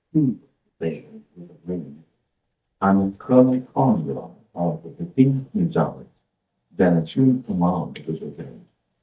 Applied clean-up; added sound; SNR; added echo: neural mask model DeepFilterNet 3.